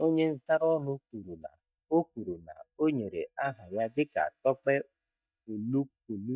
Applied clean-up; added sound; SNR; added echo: neural mask model DeepFilterNet 3.